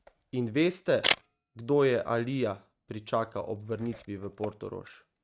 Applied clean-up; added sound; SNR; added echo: neural mask model RNNoise.